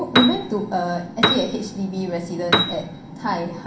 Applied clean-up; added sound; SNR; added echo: none; Piano; 1 dB; reverberation time 0.2 s.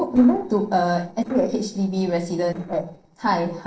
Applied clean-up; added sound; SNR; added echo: neural separator model SepFormer DNS4.